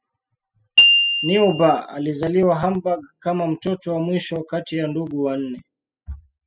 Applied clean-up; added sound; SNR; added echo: classical method spectral subtraction.